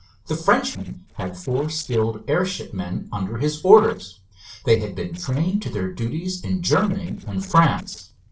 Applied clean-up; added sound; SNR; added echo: neural separator model SepFormer DNS4.